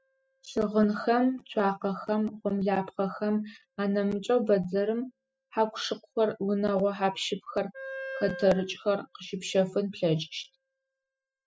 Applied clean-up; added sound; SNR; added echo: classical method spectral subtraction.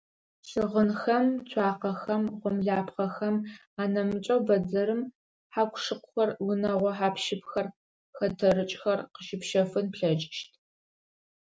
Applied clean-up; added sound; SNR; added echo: none; none; none; none.